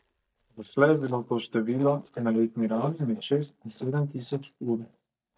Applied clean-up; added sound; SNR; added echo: neural mask model DeepFilterNet 3.